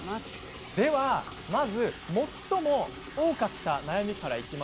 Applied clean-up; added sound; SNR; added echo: none; Liquid; 13 dB; none.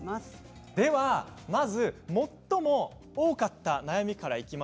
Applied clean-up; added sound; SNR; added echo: none; none; none; none.